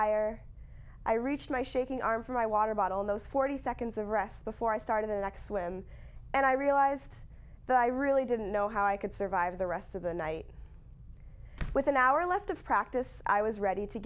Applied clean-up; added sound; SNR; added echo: none; Slam; 11 dB; none.